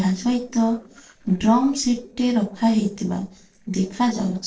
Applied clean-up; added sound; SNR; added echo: neural separator model SepFormer DNS4.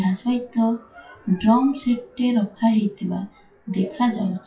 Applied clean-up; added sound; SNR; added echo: classical method WPE with log-MMSE.